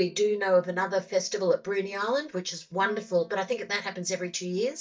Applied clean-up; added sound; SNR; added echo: neural mask model DeepFilterNet 3.